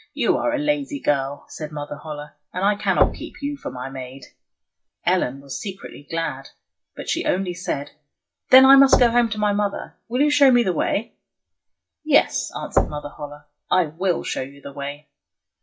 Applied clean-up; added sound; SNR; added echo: classical method WPE with log-MMSE.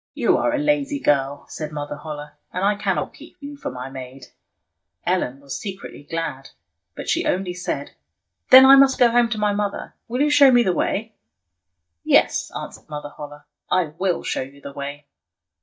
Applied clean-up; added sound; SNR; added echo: neural mask model DeepFilterNet 3.